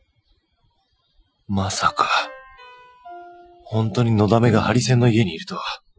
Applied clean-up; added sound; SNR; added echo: classical method Wiener filter.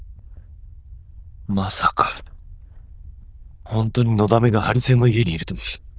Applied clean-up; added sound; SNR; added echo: neural diffusion model UNIVERSE++.